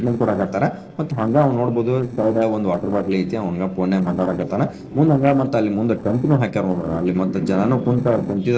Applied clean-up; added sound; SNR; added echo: neural separator model SepFormer DNS4.